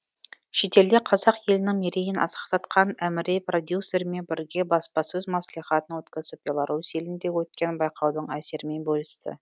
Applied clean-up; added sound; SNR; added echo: none; none; none; none.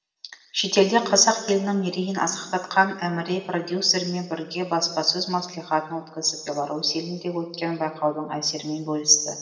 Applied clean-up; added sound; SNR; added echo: none; none; none; reverberation time 1.1 s.